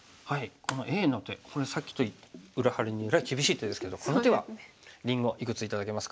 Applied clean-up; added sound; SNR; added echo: none; Bathtub (filling or washing); 16 dB; none.